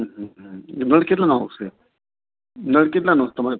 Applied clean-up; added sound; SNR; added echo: none; none; none; none.